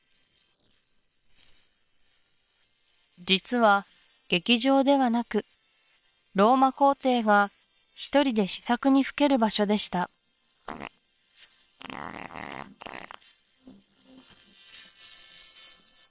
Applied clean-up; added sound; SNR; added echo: neural separator model SepFormer WHAM!.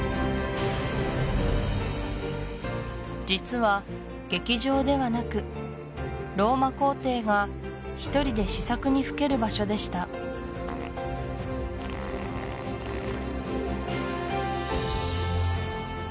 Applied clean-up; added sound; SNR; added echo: none; Fart; 15 dB; none.